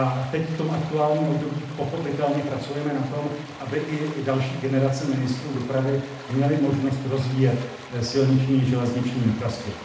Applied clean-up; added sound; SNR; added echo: none; Stream; 17 dB; reverberation time 0.8 s.